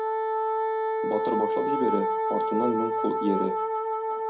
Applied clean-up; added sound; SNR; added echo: none; Wind instrument, woodwind instrument; -4 dB; reverberation time 0.2 s.